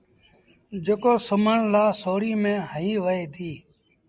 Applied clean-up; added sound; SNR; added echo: none; none; none; none.